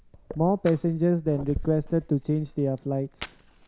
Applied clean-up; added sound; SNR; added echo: none; Fire; 15 dB; none.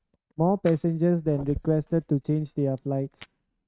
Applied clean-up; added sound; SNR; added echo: neural mask model RNNoise.